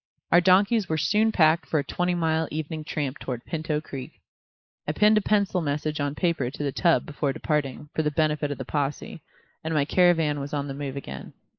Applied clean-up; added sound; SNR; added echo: neural mask model Resemble Enhance denoiser.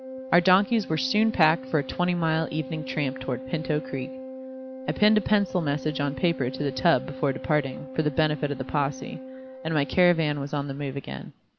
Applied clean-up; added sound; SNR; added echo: none; Organ; 13 dB; none.